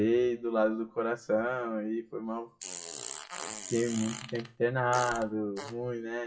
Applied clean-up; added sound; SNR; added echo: classical method WPE with log-MMSE.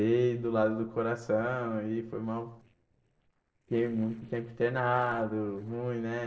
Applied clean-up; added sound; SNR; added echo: neural separator model SepFormer DNS4.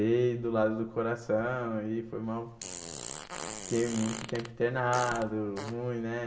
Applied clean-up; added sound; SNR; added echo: none; Fart; 10 dB; reverberation time 0.9 s.